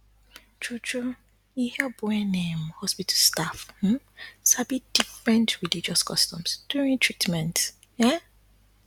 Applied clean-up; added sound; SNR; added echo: none; none; none; none.